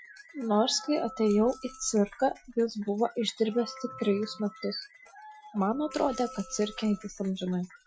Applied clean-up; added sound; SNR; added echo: classical method Wiener filter.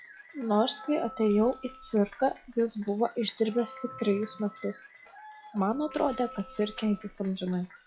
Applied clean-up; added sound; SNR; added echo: classical method log-MMSE.